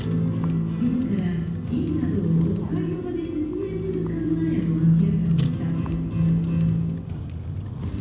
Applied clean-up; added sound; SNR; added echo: none; Vehicle; 10 dB; reverberation time 1.2 s.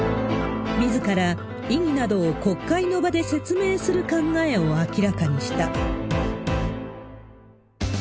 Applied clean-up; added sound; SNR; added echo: none; none; none; none.